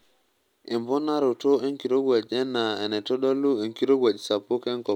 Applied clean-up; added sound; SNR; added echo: none; none; none; none.